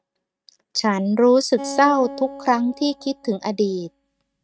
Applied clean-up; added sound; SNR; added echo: neural mask model RNNoise.